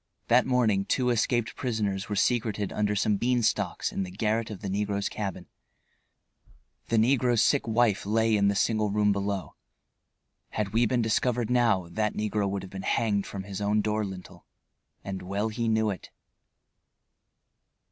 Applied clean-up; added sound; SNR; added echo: none; none; none; none.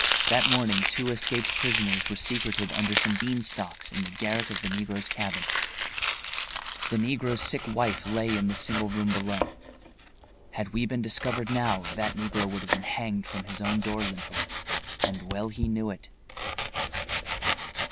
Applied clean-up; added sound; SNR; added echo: none; Domestic sounds, home sounds; -1 dB; none.